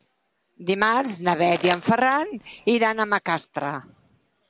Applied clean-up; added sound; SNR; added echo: none; Crumpling, crinkling; 12 dB; none.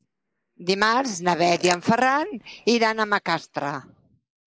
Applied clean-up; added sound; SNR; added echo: neural mask model Resemble Enhance denoiser.